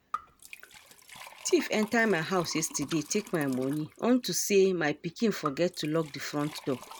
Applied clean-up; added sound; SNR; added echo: none; Liquid; 16 dB; none.